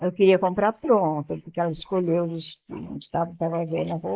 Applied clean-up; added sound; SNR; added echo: neural mask model Resemble Enhance denoiser.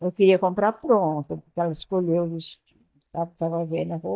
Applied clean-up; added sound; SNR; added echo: neural mask model DeepFilterNet 3.